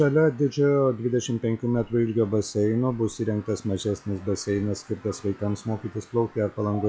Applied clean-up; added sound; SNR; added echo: classical method log-MMSE.